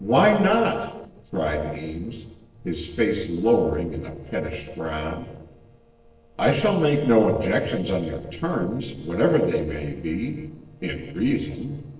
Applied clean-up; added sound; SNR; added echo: neural separator model SepFormer DNS4.